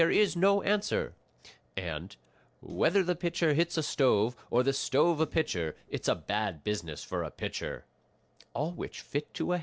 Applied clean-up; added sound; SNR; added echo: neural separator model SepFormer DNS4.